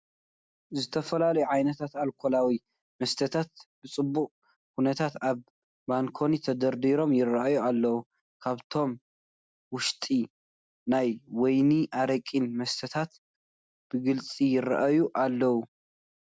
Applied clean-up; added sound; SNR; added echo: none; none; none; none.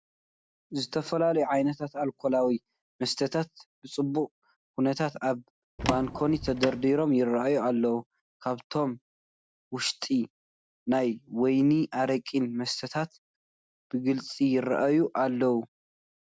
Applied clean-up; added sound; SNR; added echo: none; Door; 5 dB; none.